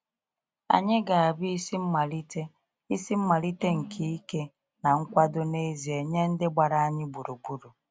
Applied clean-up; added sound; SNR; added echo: none; none; none; none.